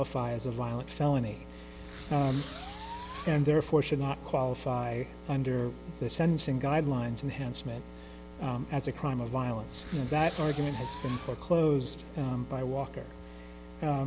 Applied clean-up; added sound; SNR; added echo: none; Fireworks; 9 dB; none.